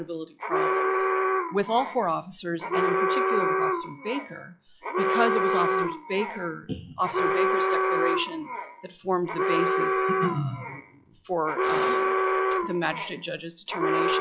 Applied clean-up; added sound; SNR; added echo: classical method log-MMSE.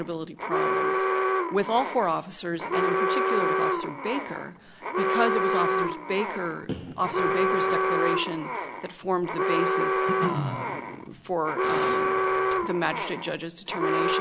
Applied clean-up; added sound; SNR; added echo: none; Alarm; -3 dB; none.